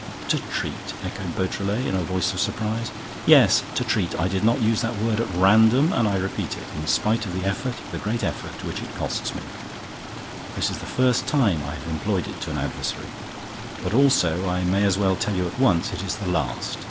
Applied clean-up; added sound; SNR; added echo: none; Stream; 10 dB; none.